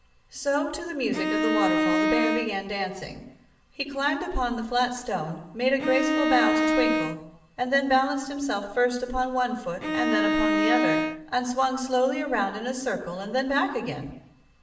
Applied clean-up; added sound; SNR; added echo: none; Bowed string instrument; -3 dB; reverberation time 0.8 s.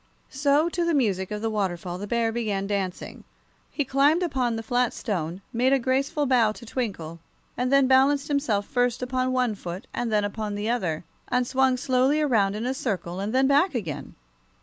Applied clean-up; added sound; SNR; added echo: none; none; none; none.